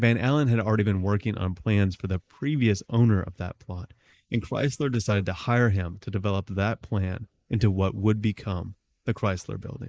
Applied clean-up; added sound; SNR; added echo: neural mask model Resemble Enhance denoiser.